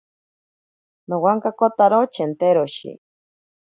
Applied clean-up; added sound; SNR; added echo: none; none; none; none.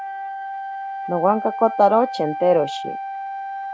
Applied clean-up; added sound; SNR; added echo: none; Wind instrument, woodwind instrument; 7 dB; none.